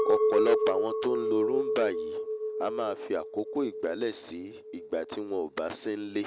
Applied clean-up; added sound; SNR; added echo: none; Chink, clink; -1 dB; none.